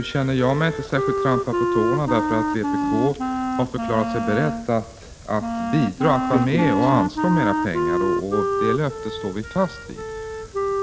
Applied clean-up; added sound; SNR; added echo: none; Wind instrument, woodwind instrument; 1 dB; none.